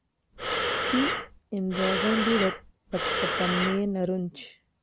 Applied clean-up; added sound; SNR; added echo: none; Breathing; -1 dB; none.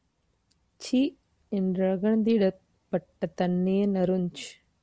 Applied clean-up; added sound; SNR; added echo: none; none; none; none.